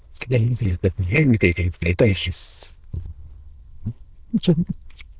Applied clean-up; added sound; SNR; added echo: neural diffusion model UNIVERSE++.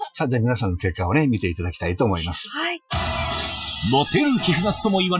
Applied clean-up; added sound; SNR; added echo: classical method Wiener filter.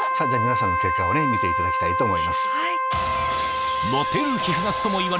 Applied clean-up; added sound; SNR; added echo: none; Wind instrument, woodwind instrument; -4 dB; none.